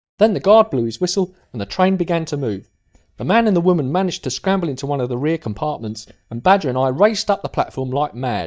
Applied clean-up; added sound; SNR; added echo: neural mask model DeepFilterNet 3.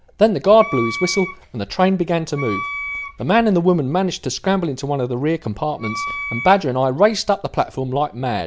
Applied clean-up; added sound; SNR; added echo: none; Wind instrument, woodwind instrument; 10 dB; none.